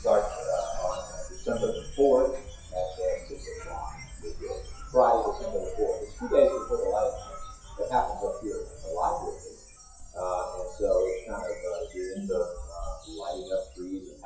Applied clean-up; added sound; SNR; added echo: classical method WPE with log-MMSE.